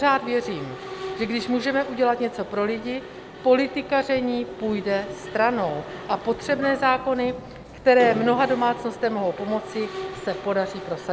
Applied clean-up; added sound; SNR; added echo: none; Mechanisms; 12 dB; none.